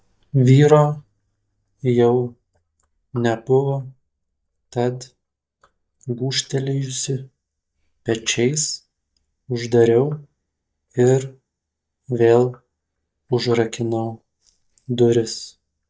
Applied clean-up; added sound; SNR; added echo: neural mask model DeepFilterNet 3.